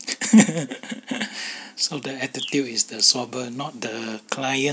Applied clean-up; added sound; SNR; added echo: none; Bird; 17 dB; none.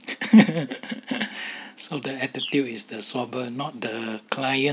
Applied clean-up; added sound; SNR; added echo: neural mask model Resemble Enhance denoiser.